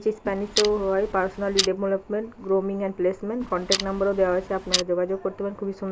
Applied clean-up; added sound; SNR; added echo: none; Clock; 7 dB; none.